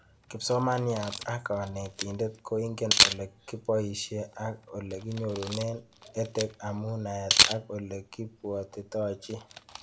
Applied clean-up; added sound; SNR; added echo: none; Camera; 0 dB; reverberation time 0.3 s.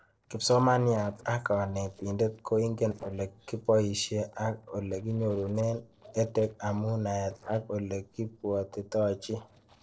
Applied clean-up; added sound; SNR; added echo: neural separator model SepFormer DNS4.